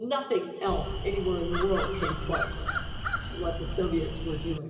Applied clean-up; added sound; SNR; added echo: none; Crow; 2 dB; reverberation time 2.2 s.